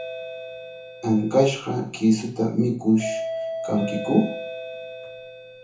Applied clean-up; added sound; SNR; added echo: none; Doorbell; 9 dB; reverberation time 0.7 s.